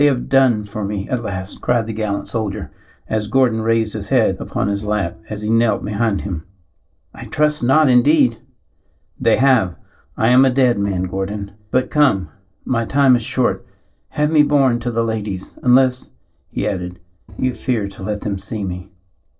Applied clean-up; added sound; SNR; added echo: neural separator model SepFormer DNS4.